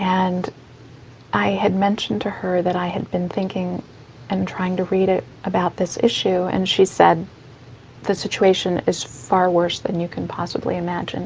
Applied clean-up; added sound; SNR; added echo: none; none; none; none.